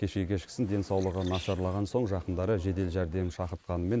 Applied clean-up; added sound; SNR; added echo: neural mask model Resemble Enhance denoiser.